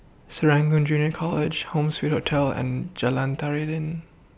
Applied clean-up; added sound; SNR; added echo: none; none; none; none.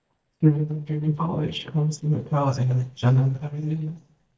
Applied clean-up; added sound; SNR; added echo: neural mask model DeepFilterNet 3.